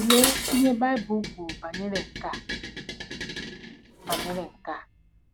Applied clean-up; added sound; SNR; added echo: none; Dishes, pots, and pans; 3 dB; none.